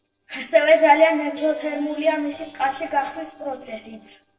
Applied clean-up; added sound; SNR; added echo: neural separator model SepFormer DNS4.